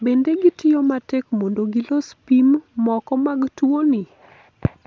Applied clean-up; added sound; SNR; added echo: none; none; none; none.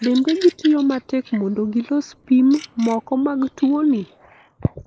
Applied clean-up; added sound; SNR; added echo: neural mask model Resemble Enhance denoiser.